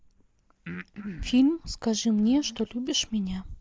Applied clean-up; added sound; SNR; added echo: neural mask model Resemble Enhance denoiser.